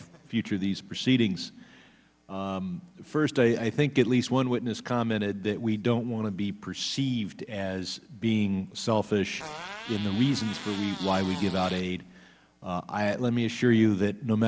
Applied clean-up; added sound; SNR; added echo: none; Fart; 12 dB; none.